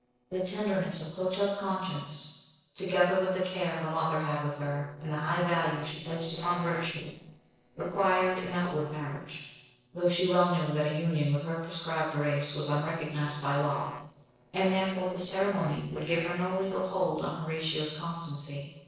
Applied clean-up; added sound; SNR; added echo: neural separator model SepFormer DNS4.